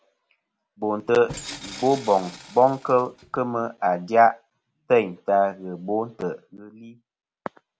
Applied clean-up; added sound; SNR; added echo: none; Tools; 16 dB; none.